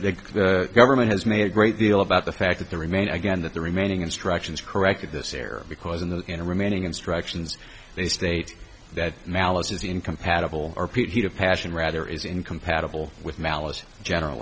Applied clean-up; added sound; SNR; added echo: none; none; none; none.